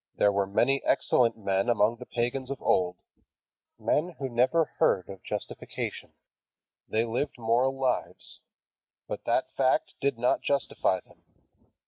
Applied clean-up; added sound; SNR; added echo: none; none; none; none.